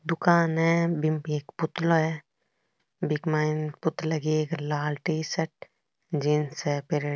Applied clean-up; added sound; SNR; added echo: none; none; none; none.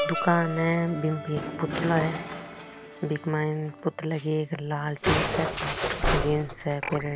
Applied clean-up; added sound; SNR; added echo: none; Musical instrument; 3 dB; none.